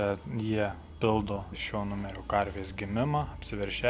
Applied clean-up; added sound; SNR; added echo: none; none; none; none.